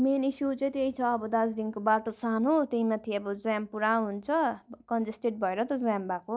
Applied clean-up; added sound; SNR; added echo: none; none; none; none.